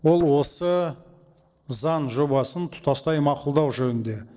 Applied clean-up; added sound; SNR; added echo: neural separator model SepFormer DNS4.